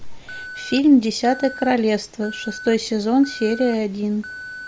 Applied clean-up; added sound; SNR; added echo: none; Alarm; 16 dB; none.